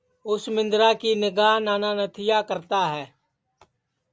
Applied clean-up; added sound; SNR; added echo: none; none; none; none.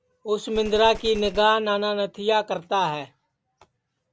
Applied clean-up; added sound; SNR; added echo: none; Gunshot, gunfire; 16 dB; none.